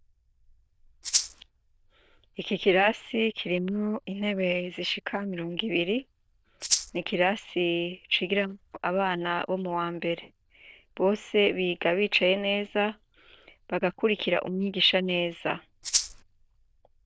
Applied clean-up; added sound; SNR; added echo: neural diffusion model UNIVERSE++.